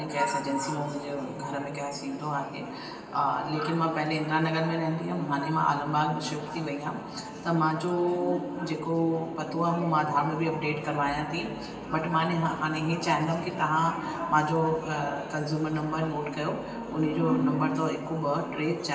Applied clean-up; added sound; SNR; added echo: none; none; none; reverberation time 2.3 s.